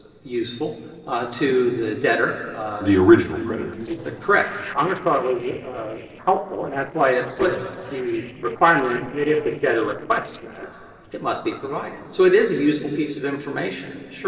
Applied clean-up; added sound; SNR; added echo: neural separator model SepFormer DNS4.